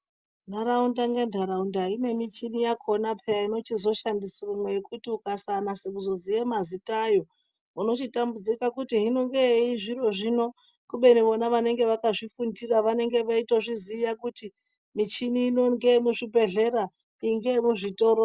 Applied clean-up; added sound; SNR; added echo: none; none; none; none.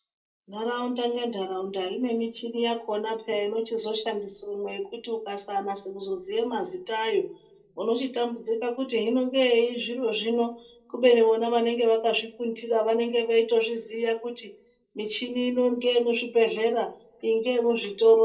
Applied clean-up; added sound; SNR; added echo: none; none; none; reverberation time 0.2 s.